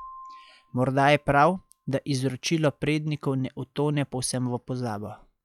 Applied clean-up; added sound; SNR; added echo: classical method log-MMSE.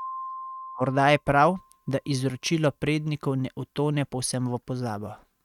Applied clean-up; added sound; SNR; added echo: neural mask model RNNoise.